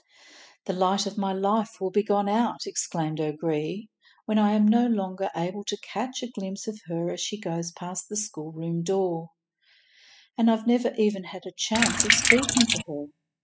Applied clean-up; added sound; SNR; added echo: classical method spectral subtraction.